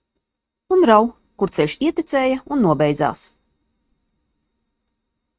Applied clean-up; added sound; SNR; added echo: neural mask model RNNoise.